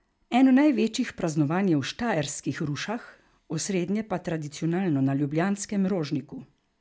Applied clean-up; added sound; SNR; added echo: none; none; none; none.